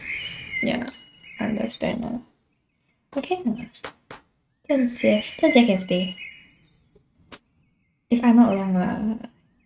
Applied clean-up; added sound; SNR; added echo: neural mask model RNNoise.